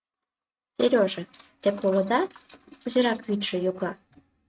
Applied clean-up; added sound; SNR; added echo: neural mask model RNNoise.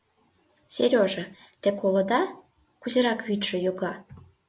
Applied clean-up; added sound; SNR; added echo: none; none; none; none.